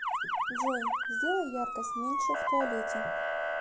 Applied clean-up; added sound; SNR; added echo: none; Motor vehicle (road) / Siren; -5 dB; reverberation time 0.9 s.